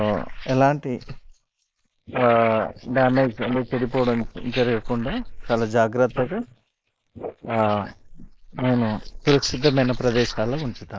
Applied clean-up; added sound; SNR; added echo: neural mask model Resemble Enhance denoiser.